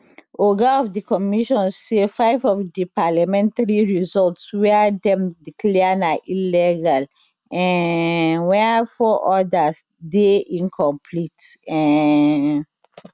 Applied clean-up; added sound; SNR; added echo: none; none; none; none.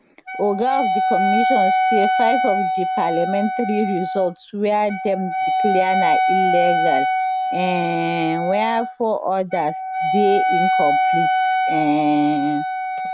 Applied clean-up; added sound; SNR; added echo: none; Wind instrument, woodwind instrument; -2 dB; none.